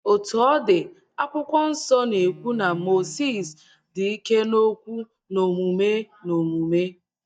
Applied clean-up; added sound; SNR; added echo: neural mask model DeepFilterNet 3.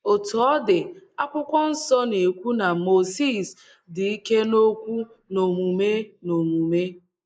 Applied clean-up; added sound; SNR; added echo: neural mask model Resemble Enhance denoiser.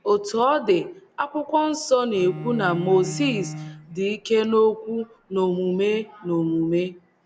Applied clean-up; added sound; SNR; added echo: none; Bowed string instrument; 13 dB; none.